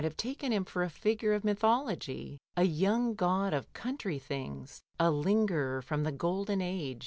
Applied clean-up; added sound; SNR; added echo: none; none; none; none.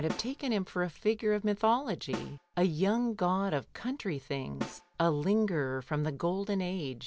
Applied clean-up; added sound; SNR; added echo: none; Snare drum; 16 dB; none.